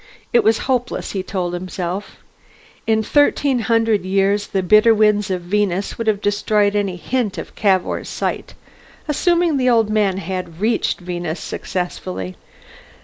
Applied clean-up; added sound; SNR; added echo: neural mask model Resemble Enhance denoiser.